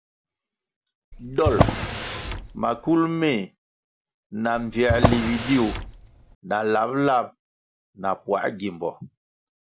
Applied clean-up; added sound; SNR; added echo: none; Drawer open or close; 0 dB; none.